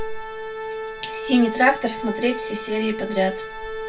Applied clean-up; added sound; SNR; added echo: none; Organ; 8 dB; reverberation time 0.2 s.